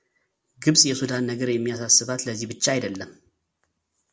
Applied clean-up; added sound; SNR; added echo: none; none; none; none.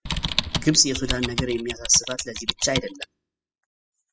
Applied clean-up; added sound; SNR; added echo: classical method spectral subtraction.